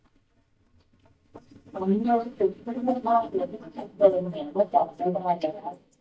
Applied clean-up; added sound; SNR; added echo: neural mask model DeepFilterNet 3.